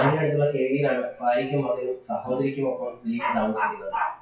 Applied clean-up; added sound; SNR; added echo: classical method WPE with log-MMSE.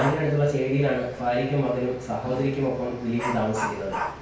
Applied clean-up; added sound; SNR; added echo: none; Dog; 11 dB; reverberation time 0.5 s.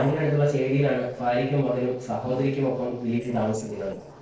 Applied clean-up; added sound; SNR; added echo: neural separator model SepFormer DNS4.